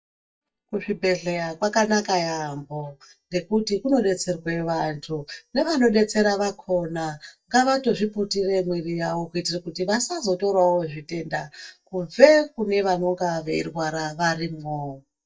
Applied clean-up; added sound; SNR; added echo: neural mask model DeepFilterNet 3.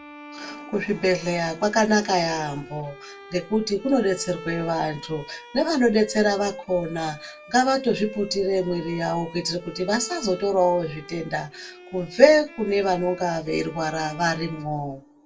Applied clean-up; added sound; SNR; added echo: none; Bowed string instrument; 18 dB; reverberation time 0.2 s.